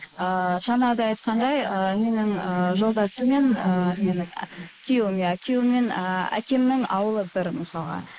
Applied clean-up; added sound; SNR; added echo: neural mask model Resemble Enhance denoiser.